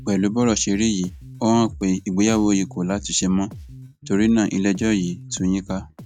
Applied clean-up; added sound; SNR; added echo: neural mask model RNNoise.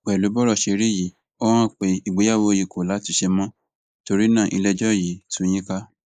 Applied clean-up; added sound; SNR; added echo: neural mask model Resemble Enhance denoiser.